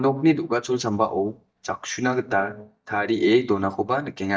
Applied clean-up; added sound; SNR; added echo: neural mask model DeepFilterNet 3.